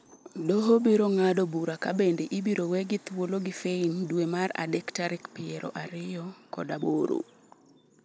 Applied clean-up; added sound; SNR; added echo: none; none; none; none.